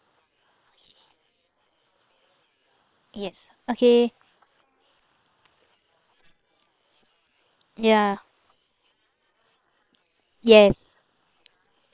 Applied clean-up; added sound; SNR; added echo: neural separator model SepFormer WHAM!.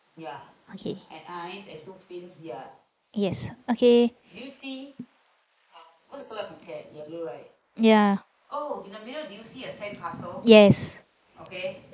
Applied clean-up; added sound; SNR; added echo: neural mask model Resemble Enhance denoiser.